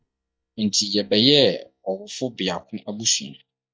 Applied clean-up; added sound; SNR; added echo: neural mask model DeepFilterNet 3.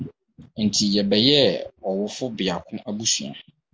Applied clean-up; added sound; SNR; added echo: none; none; none; none.